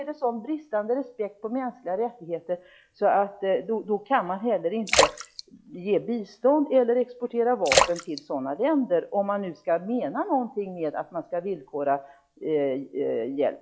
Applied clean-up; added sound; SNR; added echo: classical method log-MMSE.